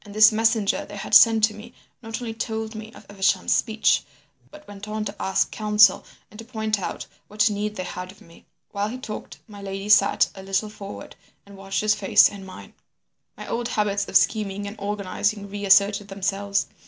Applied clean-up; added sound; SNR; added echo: none; none; none; none.